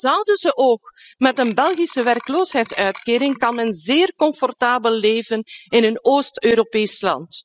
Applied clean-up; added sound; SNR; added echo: classical method spectral subtraction.